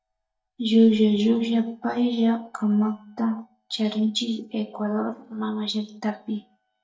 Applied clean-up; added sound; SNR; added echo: neural mask model DeepFilterNet 3.